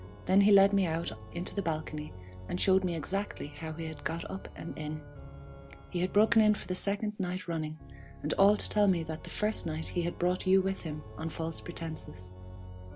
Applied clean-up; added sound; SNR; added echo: none; Organ; 14 dB; none.